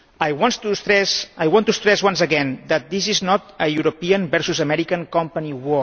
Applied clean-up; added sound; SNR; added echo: none; none; none; none.